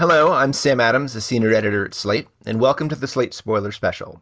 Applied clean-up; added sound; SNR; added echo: none; none; none; none.